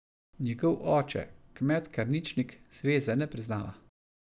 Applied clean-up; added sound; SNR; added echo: none; none; none; none.